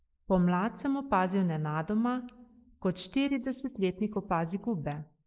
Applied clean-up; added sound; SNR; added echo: neural mask model Resemble Enhance denoiser.